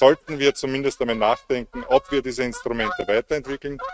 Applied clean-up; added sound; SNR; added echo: neural mask model RNNoise.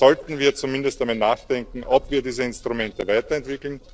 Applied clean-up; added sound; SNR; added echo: neural separator model SepFormer DNS4.